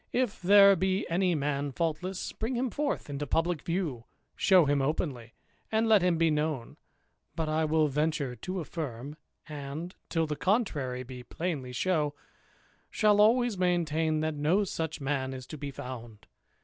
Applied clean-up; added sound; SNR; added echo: none; none; none; none.